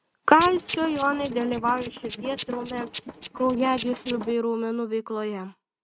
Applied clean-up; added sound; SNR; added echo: neural mask model RNNoise.